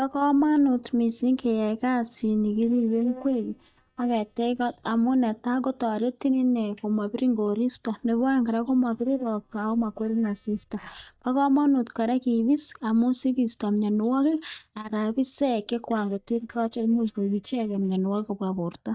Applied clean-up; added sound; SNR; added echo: neural mask model DeepFilterNet 3.